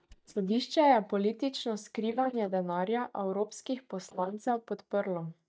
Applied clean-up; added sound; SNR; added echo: neural mask model DeepFilterNet 3.